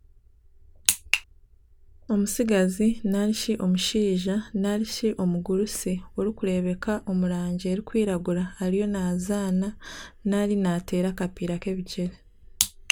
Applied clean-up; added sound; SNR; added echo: none; none; none; none.